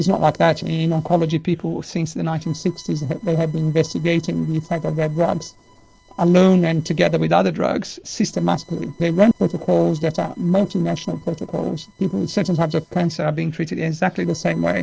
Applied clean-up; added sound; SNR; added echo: neural separator model SepFormer DNS4.